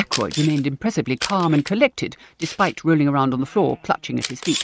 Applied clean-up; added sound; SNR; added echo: neural mask model RNNoise.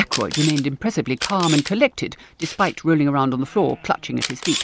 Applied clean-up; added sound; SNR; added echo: none; Camera; 10 dB; none.